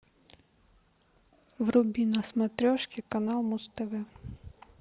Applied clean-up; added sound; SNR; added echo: none; none; none; none.